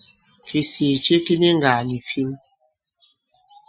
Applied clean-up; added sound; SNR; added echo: classical method Wiener filter.